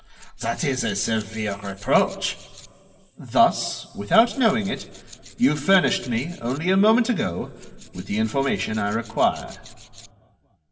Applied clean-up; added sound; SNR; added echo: none; Tools; 20 dB; reverberation time 2.3 s.